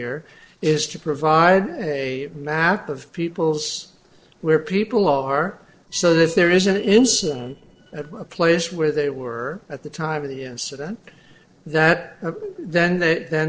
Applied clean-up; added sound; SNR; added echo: neural separator model SepFormer DNS4.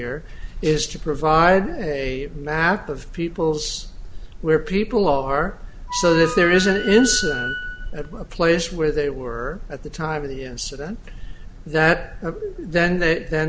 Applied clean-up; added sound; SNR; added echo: none; Wind instrument, woodwind instrument; 7 dB; none.